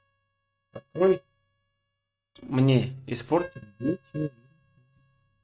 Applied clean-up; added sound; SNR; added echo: neural mask model RNNoise.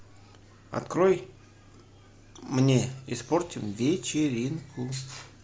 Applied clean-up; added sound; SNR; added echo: none; none; none; none.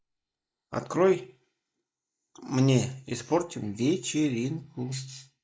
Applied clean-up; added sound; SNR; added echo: neural mask model Resemble Enhance denoiser.